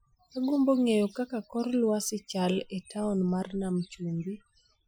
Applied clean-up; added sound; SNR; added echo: classical method Wiener filter.